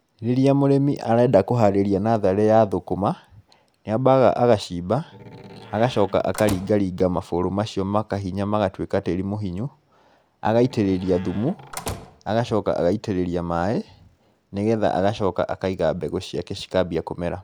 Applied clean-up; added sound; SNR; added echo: none; Slam; 15 dB; none.